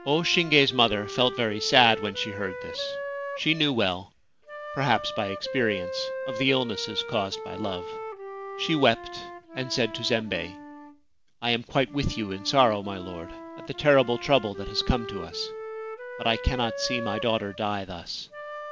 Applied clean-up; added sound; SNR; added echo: none; Wind instrument, woodwind instrument; 10 dB; none.